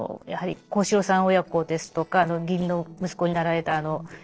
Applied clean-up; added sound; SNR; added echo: neural separator model SepFormer DNS4.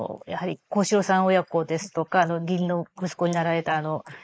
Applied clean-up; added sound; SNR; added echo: neural mask model Resemble Enhance denoiser.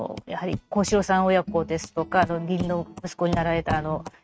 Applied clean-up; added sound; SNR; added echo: neural mask model RNNoise.